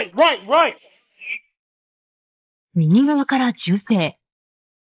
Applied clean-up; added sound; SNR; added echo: neural mask model Resemble Enhance denoiser.